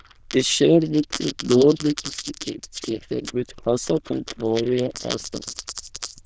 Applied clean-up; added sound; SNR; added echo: neural diffusion model UNIVERSE++.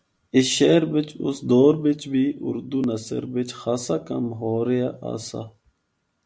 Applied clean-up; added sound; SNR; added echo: none; none; none; none.